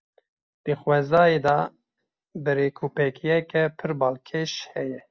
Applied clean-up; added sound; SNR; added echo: none; none; none; none.